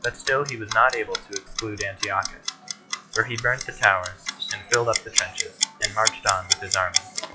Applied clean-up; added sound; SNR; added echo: classical method log-MMSE.